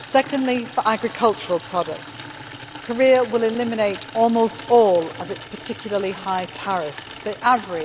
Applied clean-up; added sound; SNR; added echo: none; Water tap, faucet / Liquid; 15 dB; none.